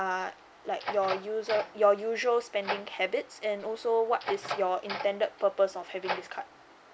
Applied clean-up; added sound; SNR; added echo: none; Door; 11 dB; none.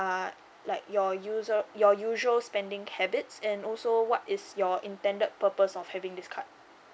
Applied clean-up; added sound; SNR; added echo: none; none; none; none.